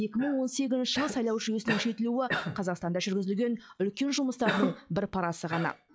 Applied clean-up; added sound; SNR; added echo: classical method log-MMSE.